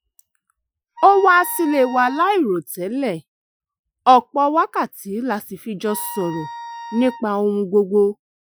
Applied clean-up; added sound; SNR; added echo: classical method Wiener filter.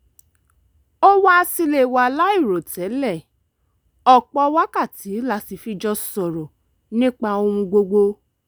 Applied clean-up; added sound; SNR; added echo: none; none; none; none.